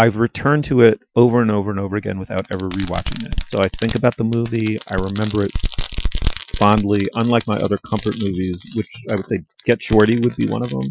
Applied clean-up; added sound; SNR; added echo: classical method Wiener filter.